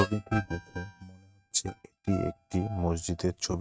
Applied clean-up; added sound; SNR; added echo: neural mask model RNNoise.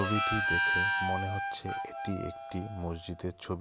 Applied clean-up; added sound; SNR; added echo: none; Harmonica; -3 dB; none.